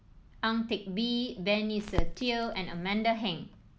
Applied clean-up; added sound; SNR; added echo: none; Crackle; 4 dB; none.